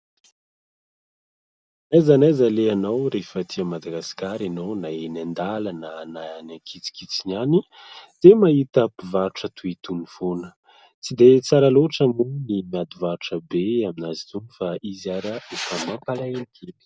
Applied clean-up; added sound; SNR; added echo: none; none; none; none.